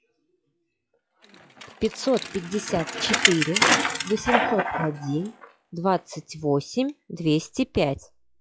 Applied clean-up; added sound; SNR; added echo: classical method log-MMSE.